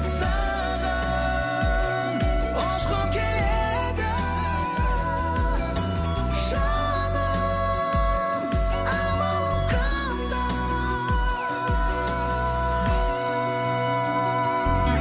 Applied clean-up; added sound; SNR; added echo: none; Wind instrument, woodwind instrument; 7 dB; none.